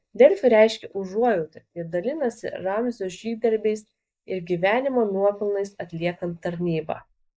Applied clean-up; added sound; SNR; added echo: neural mask model Resemble Enhance denoiser.